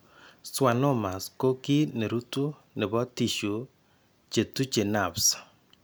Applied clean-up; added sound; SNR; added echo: none; none; none; none.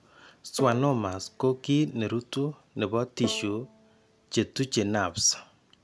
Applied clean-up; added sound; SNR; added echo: none; Bowed string instrument; 16 dB; none.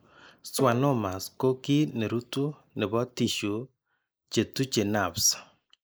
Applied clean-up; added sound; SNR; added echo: neural mask model Resemble Enhance denoiser.